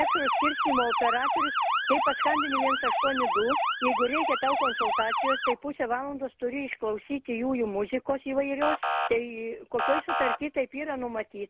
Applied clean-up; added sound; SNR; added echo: none; Motor vehicle (road) / Siren; 0 dB; none.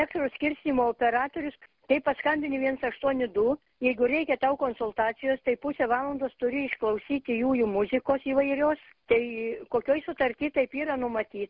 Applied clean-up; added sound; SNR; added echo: none; none; none; none.